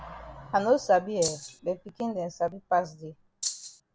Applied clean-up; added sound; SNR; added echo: none; Rattle (instrument); 5 dB; none.